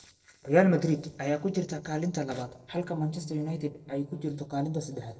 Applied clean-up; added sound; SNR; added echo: neural separator model SepFormer DNS4.